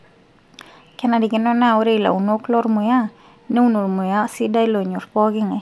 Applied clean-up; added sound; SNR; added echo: none; none; none; none.